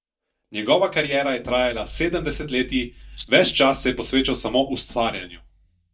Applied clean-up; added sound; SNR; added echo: neural mask model DeepFilterNet 3.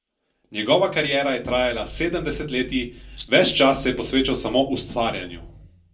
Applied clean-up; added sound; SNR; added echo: none; Rattle; 14 dB; reverberation time 0.2 s.